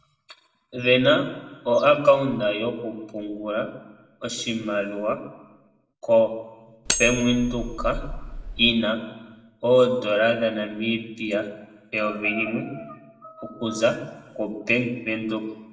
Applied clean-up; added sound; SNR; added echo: none; Cutlery, silverware; 6 dB; reverberation time 0.8 s.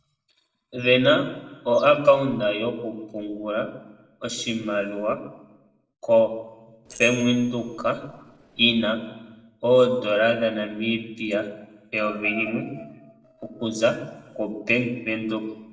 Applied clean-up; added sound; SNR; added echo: neural separator model SepFormer DNS4.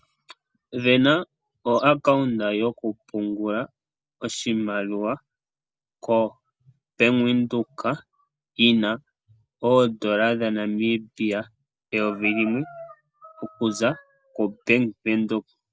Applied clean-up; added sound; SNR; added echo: none; none; none; none.